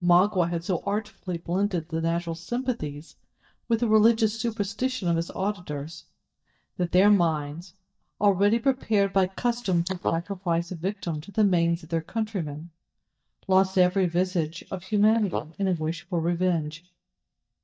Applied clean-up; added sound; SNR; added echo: neural mask model DeepFilterNet 3.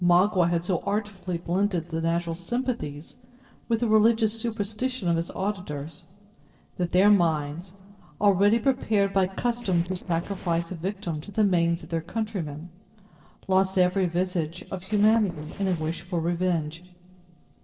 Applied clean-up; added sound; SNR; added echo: neural separator model SepFormer DNS4.